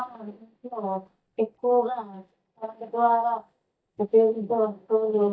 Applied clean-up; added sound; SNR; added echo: neural mask model DeepFilterNet 3.